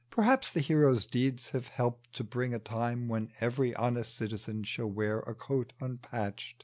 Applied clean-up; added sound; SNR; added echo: none; none; none; none.